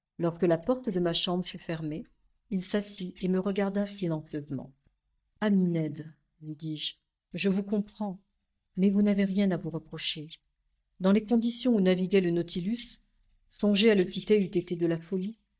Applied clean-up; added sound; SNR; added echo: neural mask model DeepFilterNet 3.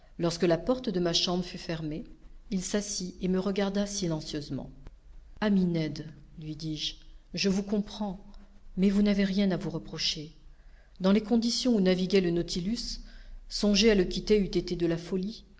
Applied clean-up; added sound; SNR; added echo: none; none; none; none.